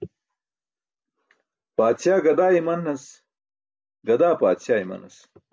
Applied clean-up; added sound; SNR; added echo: none; none; none; none.